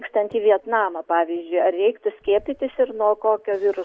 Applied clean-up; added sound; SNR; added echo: none; none; none; none.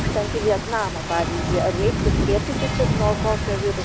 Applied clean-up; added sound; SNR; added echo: none; Rain; -1 dB; none.